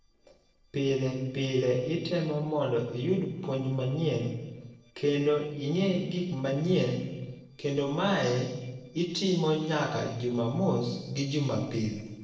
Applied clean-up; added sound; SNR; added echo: neural separator model SepFormer DNS4.